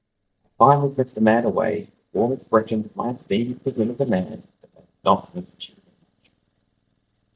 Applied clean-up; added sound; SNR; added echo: neural mask model DeepFilterNet 3.